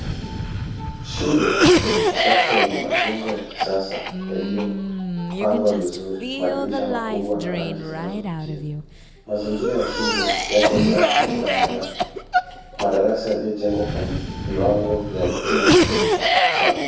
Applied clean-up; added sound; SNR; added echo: none; Cough; -3 dB; reverberation time 0.7 s.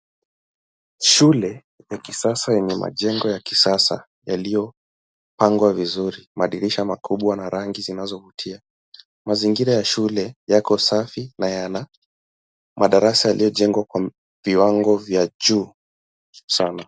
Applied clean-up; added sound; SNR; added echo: none; none; none; none.